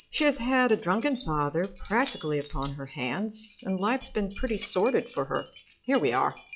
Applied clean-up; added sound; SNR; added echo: classical method log-MMSE.